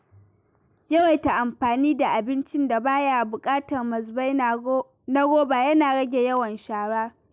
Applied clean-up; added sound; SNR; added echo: none; none; none; none.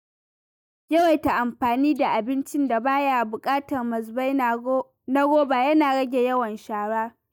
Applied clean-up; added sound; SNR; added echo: neural mask model DeepFilterNet 3.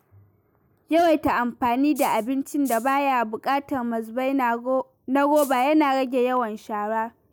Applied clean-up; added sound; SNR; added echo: none; Rattle (instrument); 16 dB; none.